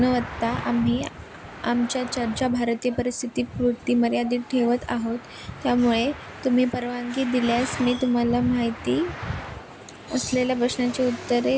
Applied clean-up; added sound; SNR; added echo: none; Traffic noise, roadway noise; 16 dB; none.